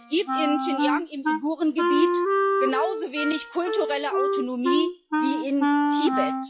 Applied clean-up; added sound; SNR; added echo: classical method log-MMSE.